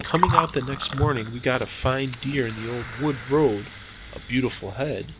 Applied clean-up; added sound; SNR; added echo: none; Gurgling; 4 dB; none.